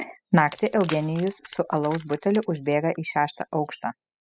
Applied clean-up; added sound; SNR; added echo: classical method spectral subtraction.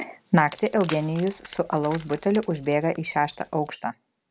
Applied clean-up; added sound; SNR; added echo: none; Keys jangling + Wood; 19 dB; none.